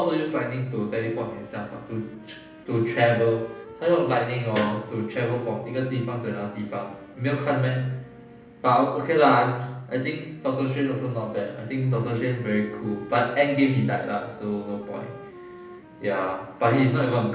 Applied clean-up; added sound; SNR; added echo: none; Wind instrument, woodwind instrument; 20 dB; reverberation time 0.8 s.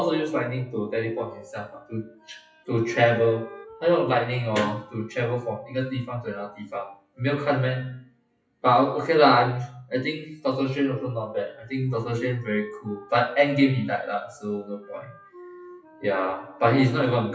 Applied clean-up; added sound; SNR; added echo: classical method WPE with log-MMSE.